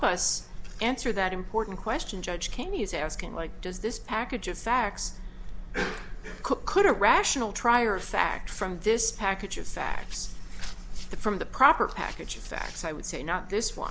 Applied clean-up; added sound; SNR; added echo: none; none; none; none.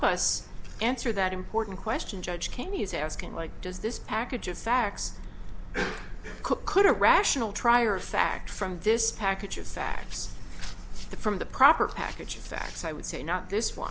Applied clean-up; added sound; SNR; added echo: none; Car; 19 dB; none.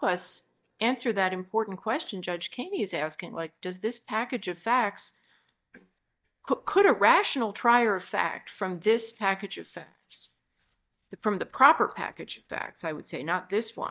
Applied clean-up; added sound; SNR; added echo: neural mask model DeepFilterNet 3.